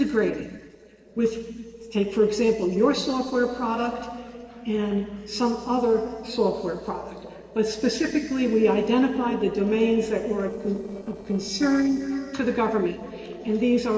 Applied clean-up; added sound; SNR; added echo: neural separator model SepFormer DNS4.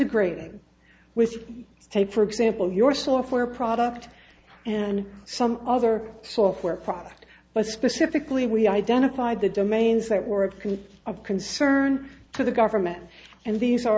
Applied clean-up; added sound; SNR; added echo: none; none; none; none.